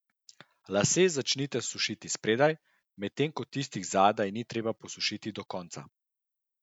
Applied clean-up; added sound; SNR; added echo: none; none; none; none.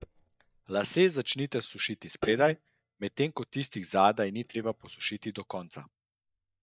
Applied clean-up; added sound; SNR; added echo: neural mask model DeepFilterNet 3.